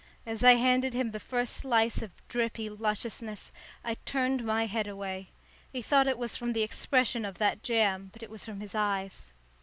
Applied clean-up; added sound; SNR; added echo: none; none; none; none.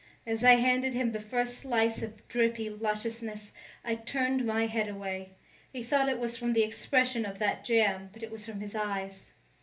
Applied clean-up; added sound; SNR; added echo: none; none; none; reverberation time 0.3 s.